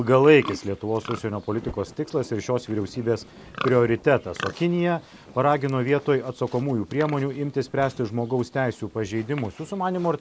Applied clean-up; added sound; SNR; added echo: none; Livestock, farm animals, working animals; 17 dB; none.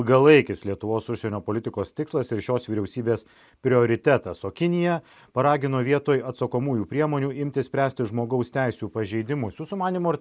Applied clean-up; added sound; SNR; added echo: none; none; none; none.